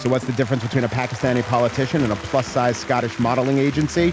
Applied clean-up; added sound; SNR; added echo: none; Applause; 15 dB; none.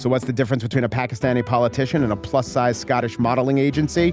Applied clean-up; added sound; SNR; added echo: none; none; none; none.